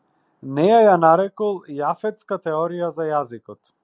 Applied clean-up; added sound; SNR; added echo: none; none; none; none.